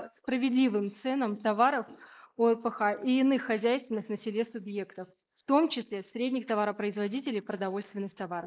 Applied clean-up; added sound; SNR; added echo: neural mask model Resemble Enhance denoiser.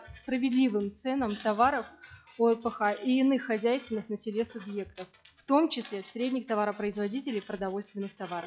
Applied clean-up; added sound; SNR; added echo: classical method log-MMSE.